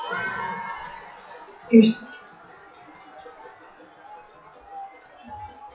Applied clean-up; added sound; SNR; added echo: classical method WPE with log-MMSE.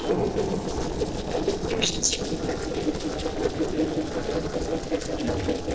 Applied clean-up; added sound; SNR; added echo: neural separator model SepFormer DNS4.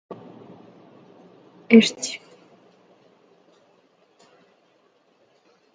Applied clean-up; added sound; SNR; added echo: none; none; none; none.